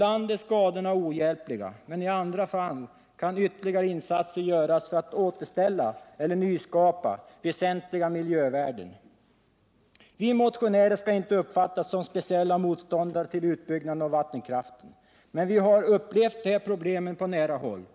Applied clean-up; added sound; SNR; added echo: none; none; none; none.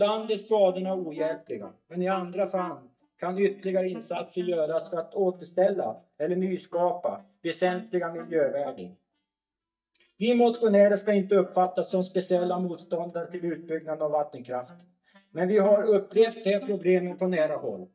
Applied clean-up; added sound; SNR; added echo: neural mask model DeepFilterNet 3.